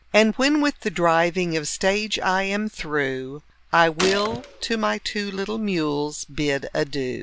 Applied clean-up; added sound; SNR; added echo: none; Gunshot, gunfire; 9 dB; none.